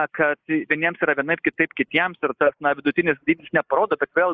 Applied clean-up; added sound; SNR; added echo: neural mask model Resemble Enhance denoiser.